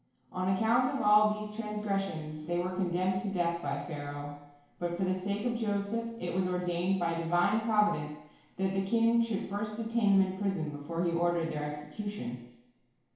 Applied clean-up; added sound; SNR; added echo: none; none; none; reverberation time 1.0 s.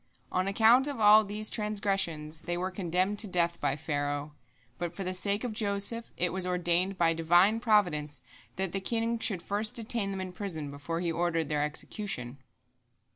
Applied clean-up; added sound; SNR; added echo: none; none; none; none.